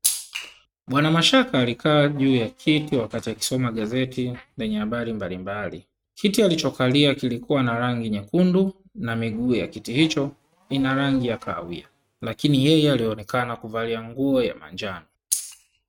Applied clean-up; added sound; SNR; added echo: neural mask model RNNoise.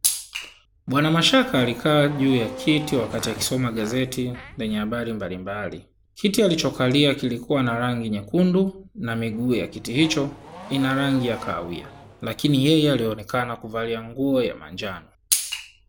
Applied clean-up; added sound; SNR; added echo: none; Fart + Race car, auto racing / Accelerating, revving, vroom; 16 dB; none.